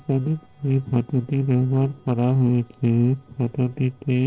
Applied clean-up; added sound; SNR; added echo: neural separator model SepFormer DNS4.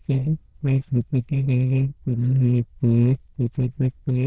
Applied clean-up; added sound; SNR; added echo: neural diffusion model UNIVERSE++.